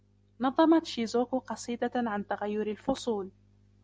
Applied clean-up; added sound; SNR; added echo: none; none; none; none.